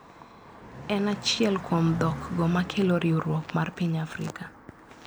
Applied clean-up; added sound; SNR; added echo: none; Car passing by; 14 dB; none.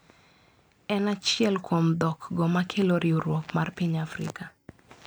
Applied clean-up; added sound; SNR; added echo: none; none; none; none.